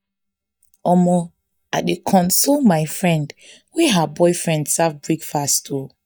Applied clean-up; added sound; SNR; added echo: neural mask model DeepFilterNet 3.